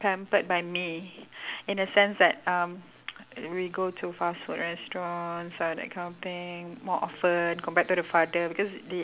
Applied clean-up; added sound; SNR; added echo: none; none; none; none.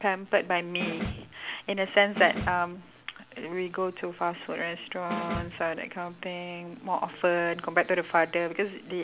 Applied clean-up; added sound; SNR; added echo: none; Snare drum; 9 dB; none.